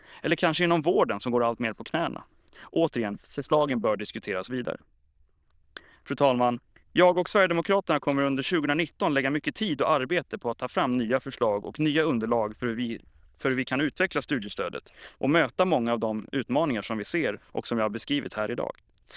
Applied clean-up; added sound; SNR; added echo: neural diffusion model UNIVERSE++.